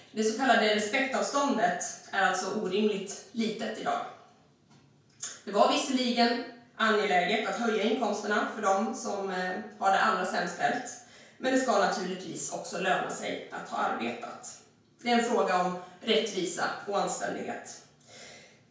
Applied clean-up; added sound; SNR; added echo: none; none; none; reverberation time 0.5 s.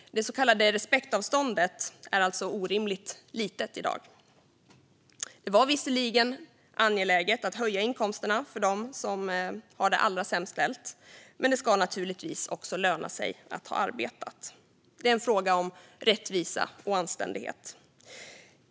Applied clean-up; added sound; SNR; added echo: none; none; none; none.